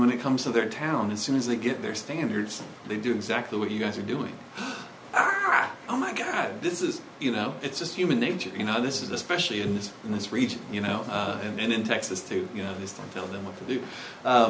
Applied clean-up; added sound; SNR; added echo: none; none; none; none.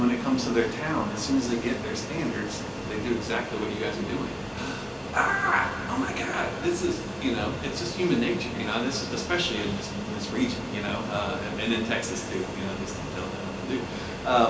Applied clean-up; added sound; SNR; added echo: none; Fixed-wing aircraft, airplane; 6 dB; reverberation time 2.2 s.